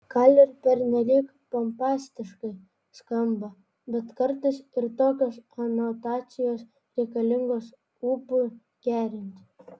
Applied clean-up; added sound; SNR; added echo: none; none; none; none.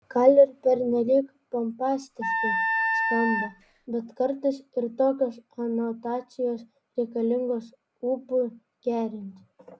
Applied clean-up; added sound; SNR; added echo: none; Wind instrument, woodwind instrument; 1 dB; none.